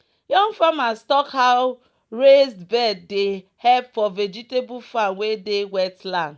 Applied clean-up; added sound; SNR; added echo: none; none; none; none.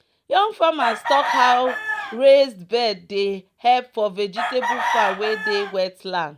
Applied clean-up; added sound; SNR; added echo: none; Chicken, rooster; 5 dB; none.